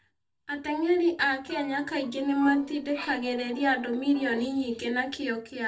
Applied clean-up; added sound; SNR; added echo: neural separator model SepFormer DNS4.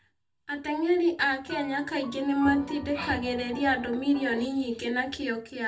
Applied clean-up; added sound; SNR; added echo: none; Piano; 14 dB; reverberation time 0.2 s.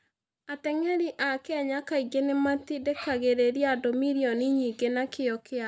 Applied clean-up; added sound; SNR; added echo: none; none; none; none.